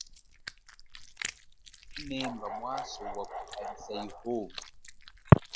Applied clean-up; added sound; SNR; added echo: none; Bark + Chewing, mastication; 10 dB; none.